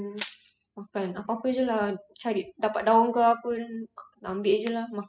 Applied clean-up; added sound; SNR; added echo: classical method spectral subtraction.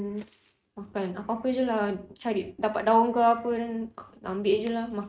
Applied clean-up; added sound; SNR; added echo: neural mask model RNNoise.